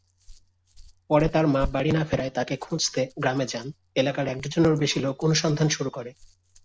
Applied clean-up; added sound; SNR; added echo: none; Rattle; 16 dB; none.